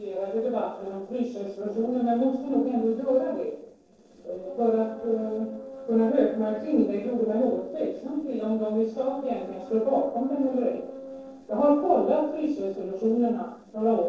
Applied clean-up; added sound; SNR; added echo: neural separator model SepFormer DNS4.